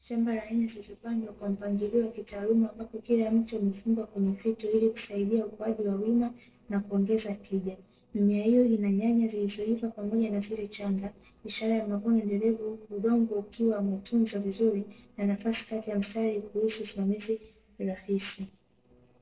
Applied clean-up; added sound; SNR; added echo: neural separator model SepFormer DNS4.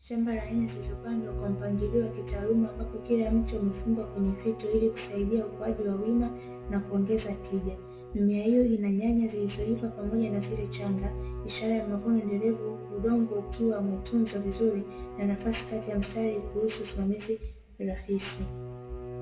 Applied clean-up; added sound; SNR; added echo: none; Bowed string instrument; 12 dB; reverberation time 0.6 s.